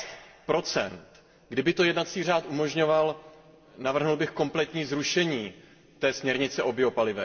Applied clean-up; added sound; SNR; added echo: none; none; none; reverberation time 1.7 s.